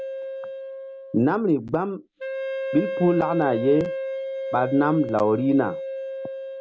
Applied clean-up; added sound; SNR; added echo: none; Wind instrument, woodwind instrument; 7 dB; none.